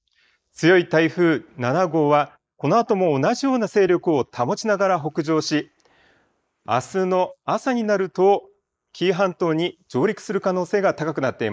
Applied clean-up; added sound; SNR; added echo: neural mask model Resemble Enhance denoiser.